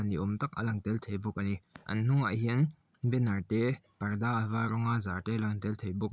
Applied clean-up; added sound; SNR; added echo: none; none; none; none.